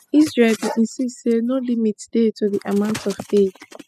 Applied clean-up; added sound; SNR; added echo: classical method spectral subtraction.